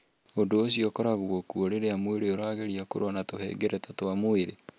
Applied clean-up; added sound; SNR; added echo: none; none; none; none.